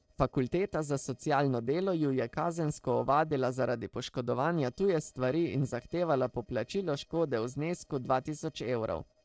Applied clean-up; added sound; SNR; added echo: neural separator model SepFormer DNS4.